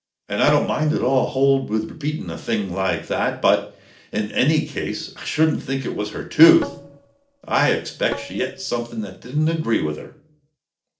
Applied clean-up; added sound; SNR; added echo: neural separator model SepFormer DNS4.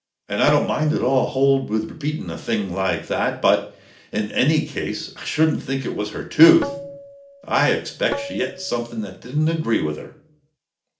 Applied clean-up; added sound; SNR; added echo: none; Tabla; 12 dB; reverberation time 0.4 s.